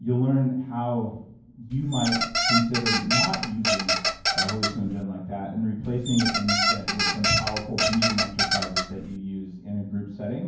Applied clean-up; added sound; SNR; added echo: none; Squeak; -2 dB; reverberation time 0.9 s.